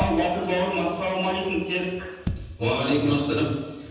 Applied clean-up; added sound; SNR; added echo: none; Bass drum; 11 dB; reverberation time 1.1 s.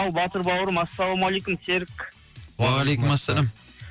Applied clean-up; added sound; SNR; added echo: none; none; none; none.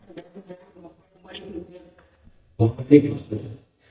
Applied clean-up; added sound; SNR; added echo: neural mask model DeepFilterNet 3.